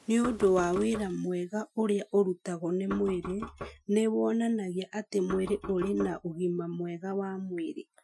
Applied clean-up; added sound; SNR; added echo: classical method Wiener filter.